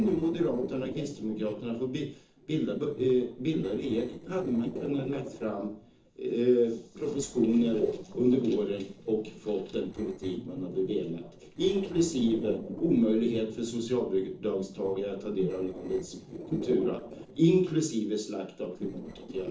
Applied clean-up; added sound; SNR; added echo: neural separator model SepFormer DNS4.